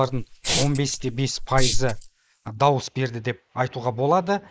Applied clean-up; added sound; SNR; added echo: neural mask model Resemble Enhance denoiser.